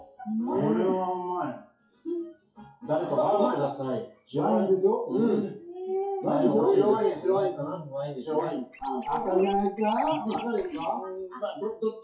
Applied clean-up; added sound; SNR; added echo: classical method WPE with log-MMSE.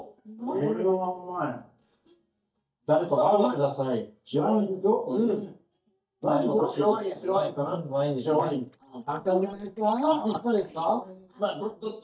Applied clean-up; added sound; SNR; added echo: neural mask model DeepFilterNet 3.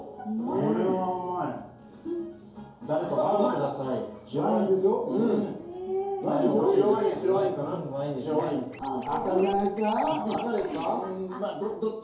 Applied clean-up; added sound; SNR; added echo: none; Scratching (performance technique); 19 dB; reverberation time 2.4 s.